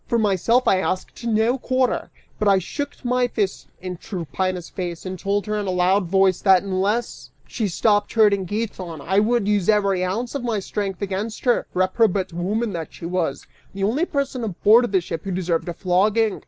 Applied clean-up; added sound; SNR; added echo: none; none; none; none.